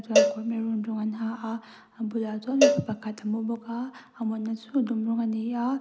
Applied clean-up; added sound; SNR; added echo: none; Cowbell; 0 dB; none.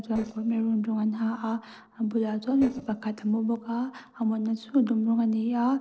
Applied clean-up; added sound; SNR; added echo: neural separator model SepFormer DNS4.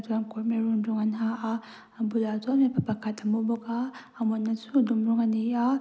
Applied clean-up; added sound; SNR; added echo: none; none; none; none.